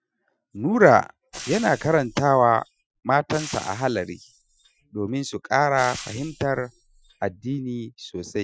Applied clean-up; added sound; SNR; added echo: classical method Wiener filter.